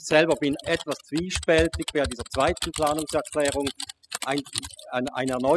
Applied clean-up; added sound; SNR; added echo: classical method spectral subtraction.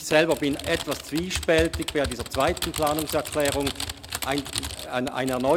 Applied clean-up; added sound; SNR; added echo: none; Typing; 8 dB; none.